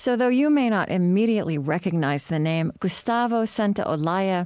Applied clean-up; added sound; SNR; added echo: none; none; none; none.